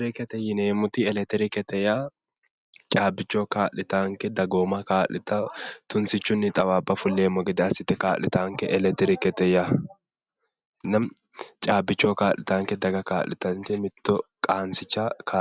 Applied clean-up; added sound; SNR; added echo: none; none; none; none.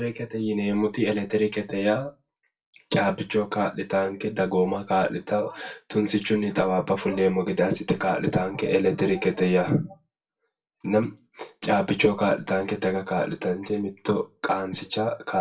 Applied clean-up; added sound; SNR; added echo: none; none; none; reverberation time 0.2 s.